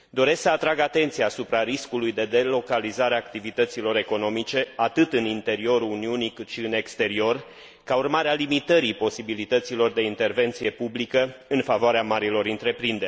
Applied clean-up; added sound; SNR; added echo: none; none; none; none.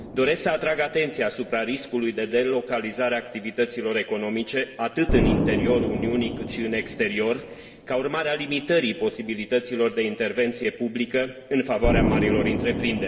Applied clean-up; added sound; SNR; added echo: none; Explosion; 5 dB; reverberation time 1.8 s.